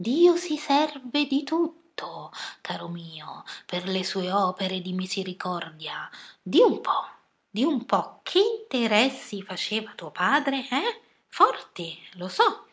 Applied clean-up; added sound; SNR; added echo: none; none; none; none.